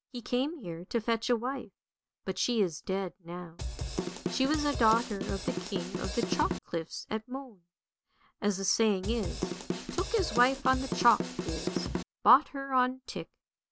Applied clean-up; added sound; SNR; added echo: none; Drum / Drum kit; 4 dB; none.